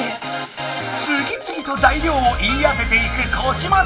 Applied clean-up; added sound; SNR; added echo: none; none; none; reverberation time 1.4 s.